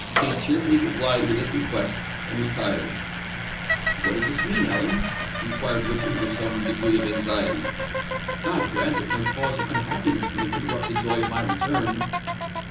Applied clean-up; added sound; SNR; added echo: none; Bicycle; 0 dB; reverberation time 1.2 s.